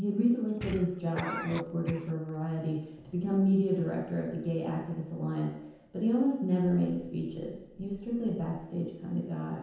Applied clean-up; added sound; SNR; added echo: none; Cough; 11 dB; reverberation time 0.9 s.